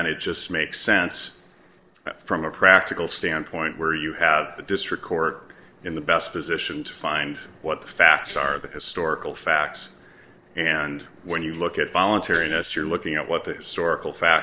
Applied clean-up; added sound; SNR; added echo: neural separator model SepFormer DNS4.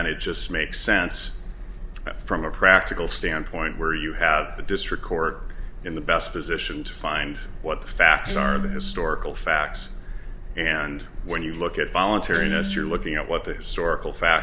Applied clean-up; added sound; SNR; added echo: none; Guitar; 6 dB; none.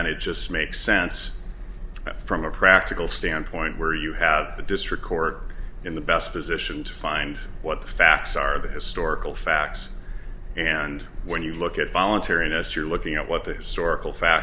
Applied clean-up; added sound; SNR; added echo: none; none; none; none.